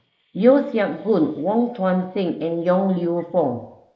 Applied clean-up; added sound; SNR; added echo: neural mask model Resemble Enhance denoiser.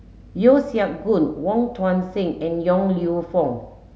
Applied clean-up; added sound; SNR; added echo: none; none; none; none.